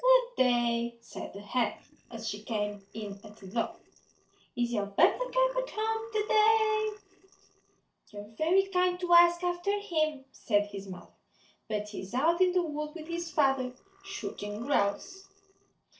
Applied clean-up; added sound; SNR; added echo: neural separator model SepFormer DNS4.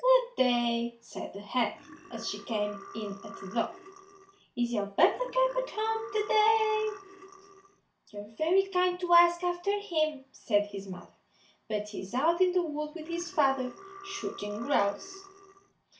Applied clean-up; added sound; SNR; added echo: none; Burping, eructation; 17 dB; reverberation time 0.3 s.